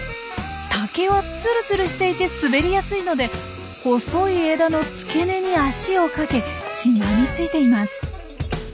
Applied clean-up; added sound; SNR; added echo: none; none; none; none.